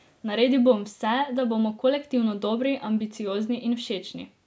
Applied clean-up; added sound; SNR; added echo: none; none; none; none.